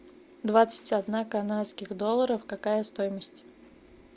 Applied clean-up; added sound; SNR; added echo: none; none; none; none.